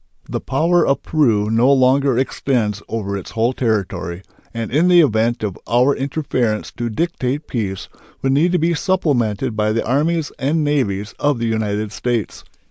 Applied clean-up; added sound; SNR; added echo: none; none; none; none.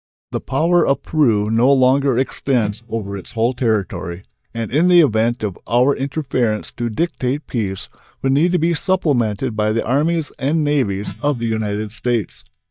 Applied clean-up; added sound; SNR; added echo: neural mask model DeepFilterNet 3.